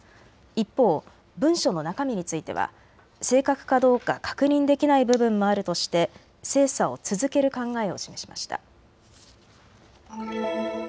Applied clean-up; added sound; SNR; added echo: none; none; none; none.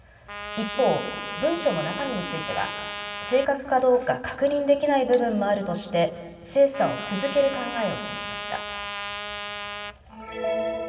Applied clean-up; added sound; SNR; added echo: none; Trumpet; 9 dB; reverberation time 1.9 s.